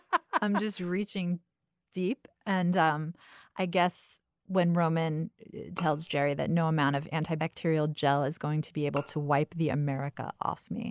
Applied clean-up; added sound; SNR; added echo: none; Bowed string instrument; 19 dB; none.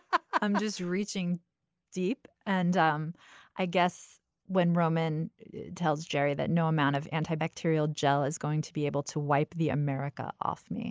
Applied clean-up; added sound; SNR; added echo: none; none; none; none.